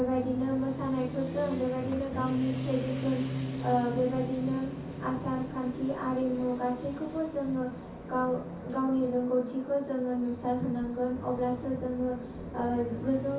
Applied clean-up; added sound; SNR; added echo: none; Motorcycle; 9 dB; reverberation time 0.6 s.